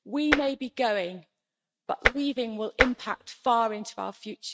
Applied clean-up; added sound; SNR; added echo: neural mask model RNNoise.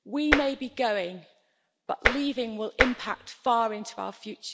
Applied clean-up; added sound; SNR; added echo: none; Tap; -2 dB; none.